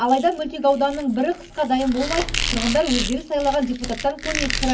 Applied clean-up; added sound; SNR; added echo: none; Squeak; 7 dB; reverberation time 0.3 s.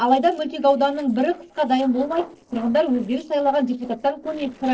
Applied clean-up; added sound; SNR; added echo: neural separator model SepFormer DNS4.